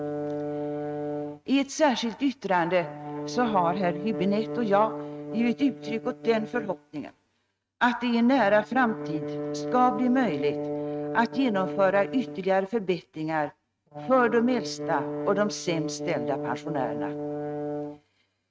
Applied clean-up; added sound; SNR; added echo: neural mask model RNNoise.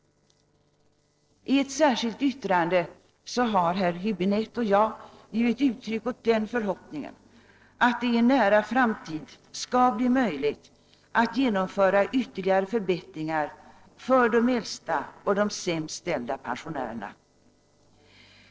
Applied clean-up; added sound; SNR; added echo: neural separator model SepFormer DNS4.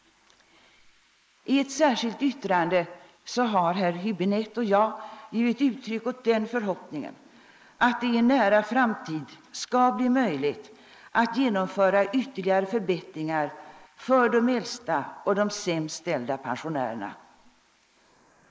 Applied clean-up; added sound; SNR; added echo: neural mask model Resemble Enhance denoiser.